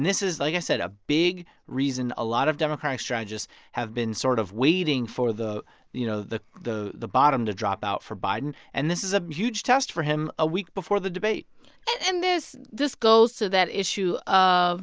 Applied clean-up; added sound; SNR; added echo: none; none; none; none.